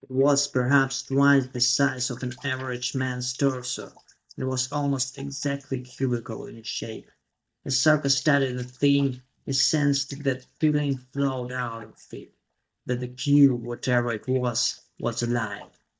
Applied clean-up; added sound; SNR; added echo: neural mask model DeepFilterNet 3.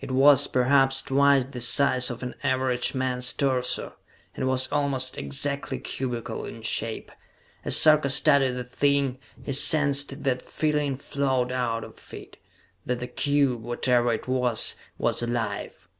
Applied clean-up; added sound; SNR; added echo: none; none; none; none.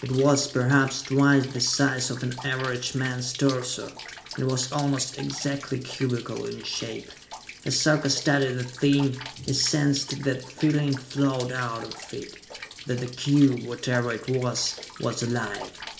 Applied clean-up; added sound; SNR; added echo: none; Rain; 16 dB; reverberation time 0.4 s.